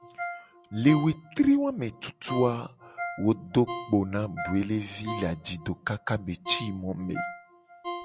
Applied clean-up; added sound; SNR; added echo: none; Ringtone; 11 dB; none.